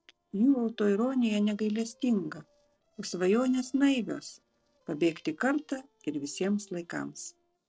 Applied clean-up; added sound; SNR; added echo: neural separator model SepFormer DNS4.